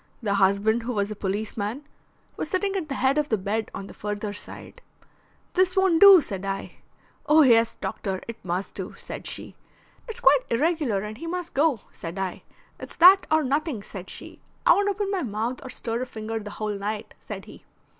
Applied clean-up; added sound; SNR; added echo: none; none; none; none.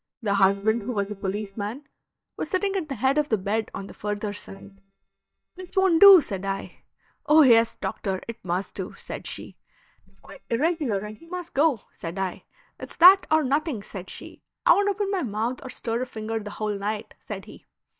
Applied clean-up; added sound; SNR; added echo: neural mask model DeepFilterNet 3.